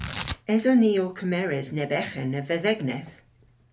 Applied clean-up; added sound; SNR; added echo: none; Tearing; 15 dB; reverberation time 0.3 s.